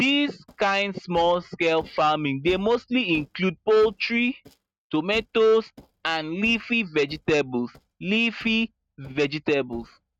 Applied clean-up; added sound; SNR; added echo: neural mask model RNNoise.